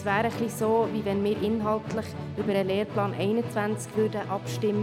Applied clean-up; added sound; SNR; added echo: none; Musical instrument; 8 dB; none.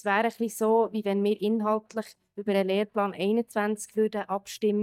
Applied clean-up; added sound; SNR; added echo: neural mask model DeepFilterNet 3.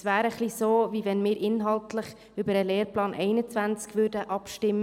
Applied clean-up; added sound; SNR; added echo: none; none; none; none.